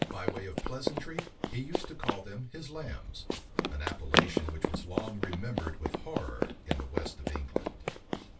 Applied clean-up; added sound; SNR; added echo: none; Run; -4 dB; reverberation time 0.2 s.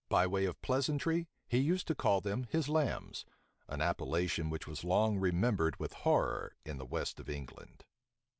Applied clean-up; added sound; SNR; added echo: none; none; none; none.